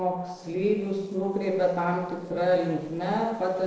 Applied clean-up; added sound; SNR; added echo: neural separator model SepFormer DNS4.